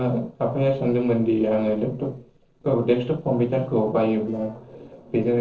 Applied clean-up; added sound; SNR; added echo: neural separator model SepFormer DNS4.